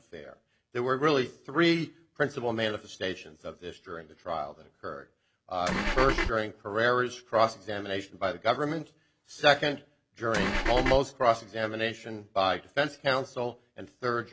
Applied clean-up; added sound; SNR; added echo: none; Engine / Car; -2 dB; none.